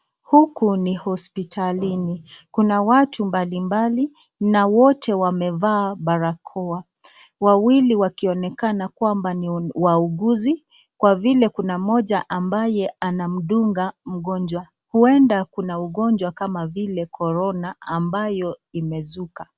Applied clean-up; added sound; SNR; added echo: none; none; none; none.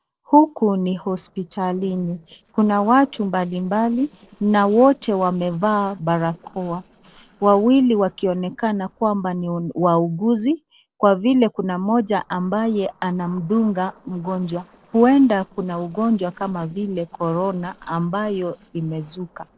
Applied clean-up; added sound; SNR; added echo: neural separator model SepFormer DNS4.